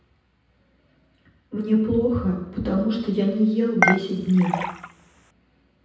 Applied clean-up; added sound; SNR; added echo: none; Dishes, pots, and pans / Chink, clink; 2 dB; reverberation time 0.9 s.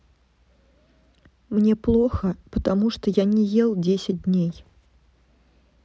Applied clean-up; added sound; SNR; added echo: none; none; none; none.